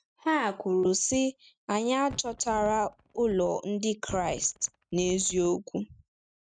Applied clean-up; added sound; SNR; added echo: neural mask model RNNoise.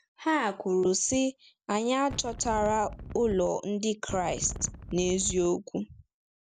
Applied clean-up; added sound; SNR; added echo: none; Wind; 11 dB; none.